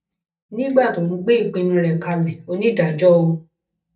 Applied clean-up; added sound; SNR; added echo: neural mask model DeepFilterNet 3.